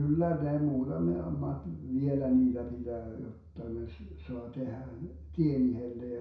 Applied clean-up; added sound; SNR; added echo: none; none; none; reverberation time 0.6 s.